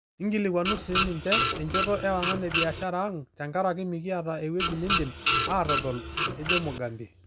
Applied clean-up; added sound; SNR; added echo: none; Printer; -3 dB; none.